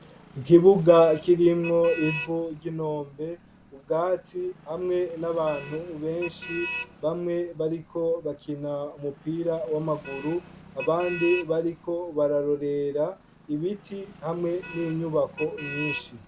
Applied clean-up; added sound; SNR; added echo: none; Motor vehicle (road); 15 dB; none.